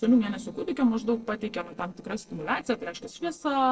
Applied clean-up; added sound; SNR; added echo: neural separator model SepFormer DNS4.